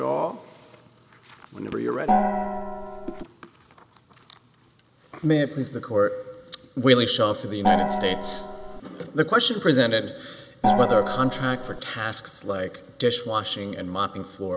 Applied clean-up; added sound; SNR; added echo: none; Gong; -1 dB; none.